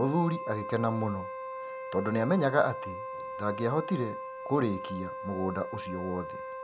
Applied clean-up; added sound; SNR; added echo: none; Wind instrument, woodwind instrument; 8 dB; none.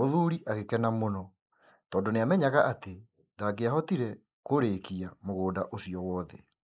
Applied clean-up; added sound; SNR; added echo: neural mask model Resemble Enhance denoiser.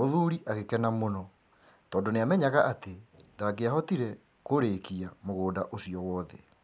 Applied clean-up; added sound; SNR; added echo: none; none; none; none.